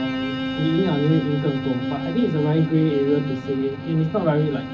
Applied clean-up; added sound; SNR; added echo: none; Bowed string instrument; 7 dB; reverberation time 0.4 s.